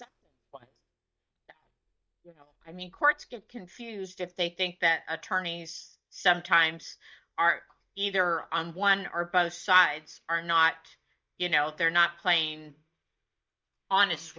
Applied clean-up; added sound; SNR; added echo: neural mask model DeepFilterNet 3.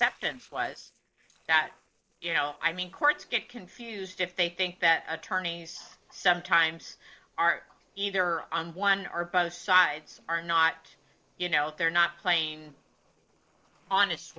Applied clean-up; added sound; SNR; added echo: neural separator model SepFormer DNS4.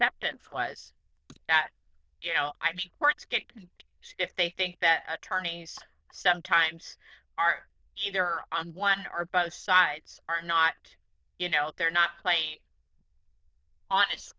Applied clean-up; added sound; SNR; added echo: neural diffusion model UNIVERSE++.